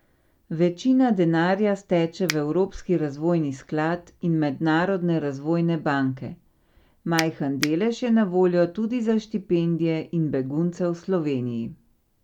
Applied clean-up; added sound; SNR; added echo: none; Finger snapping; 8 dB; none.